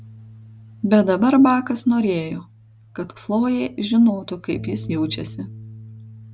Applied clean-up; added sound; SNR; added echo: none; Bass guitar; 18 dB; none.